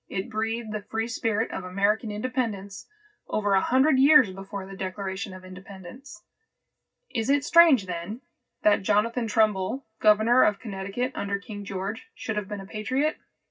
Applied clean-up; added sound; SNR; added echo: none; none; none; reverberation time 0.4 s.